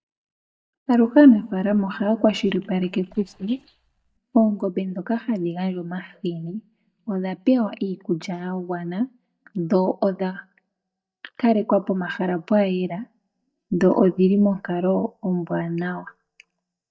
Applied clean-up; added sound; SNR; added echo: neural mask model DeepFilterNet 3.